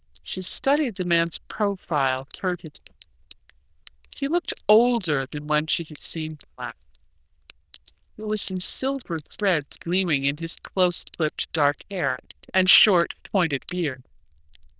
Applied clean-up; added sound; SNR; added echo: neural diffusion model UNIVERSE++.